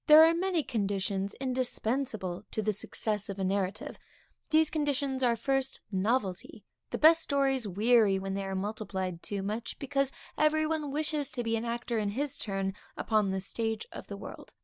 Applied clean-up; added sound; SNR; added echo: none; none; none; none.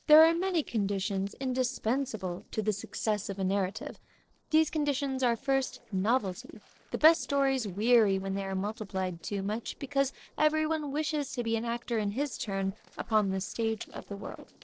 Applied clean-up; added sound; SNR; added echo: neural separator model SepFormer DNS4.